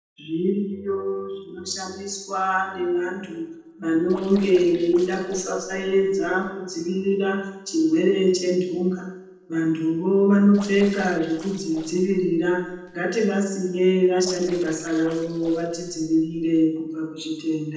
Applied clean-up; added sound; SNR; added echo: neural separator model SepFormer DNS4.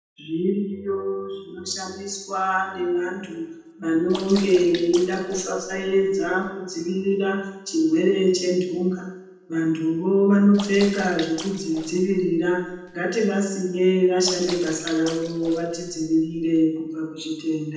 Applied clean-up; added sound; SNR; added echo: none; Sink (filling or washing) / Water / Splash, splatter; 16 dB; reverberation time 0.9 s.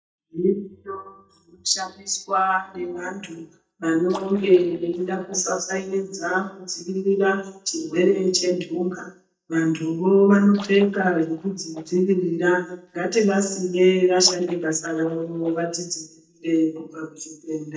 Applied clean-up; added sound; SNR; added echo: neural mask model DeepFilterNet 3.